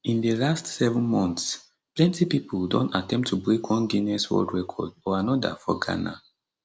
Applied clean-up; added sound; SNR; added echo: none; none; none; none.